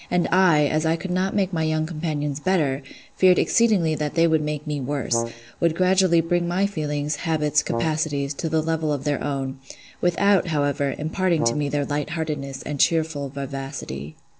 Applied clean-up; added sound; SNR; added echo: none; Brass instrument; 11 dB; none.